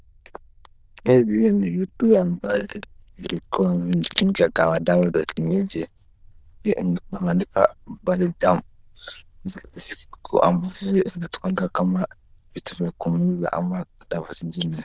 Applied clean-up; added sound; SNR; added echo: neural diffusion model UNIVERSE++.